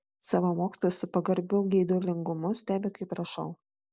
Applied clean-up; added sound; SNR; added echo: none; none; none; none.